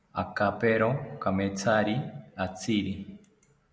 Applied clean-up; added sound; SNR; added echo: none; none; none; none.